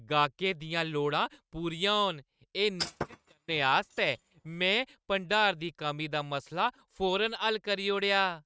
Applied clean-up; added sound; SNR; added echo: neural mask model RNNoise.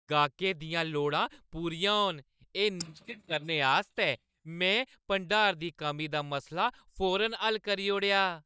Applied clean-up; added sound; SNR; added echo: neural mask model DeepFilterNet 3.